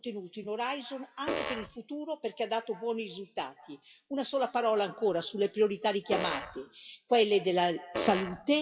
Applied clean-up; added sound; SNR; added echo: classical method WPE with log-MMSE.